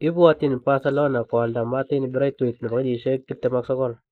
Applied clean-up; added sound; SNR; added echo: neural mask model Resemble Enhance denoiser.